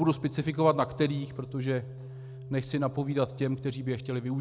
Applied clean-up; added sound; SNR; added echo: none; Organ; 12 dB; none.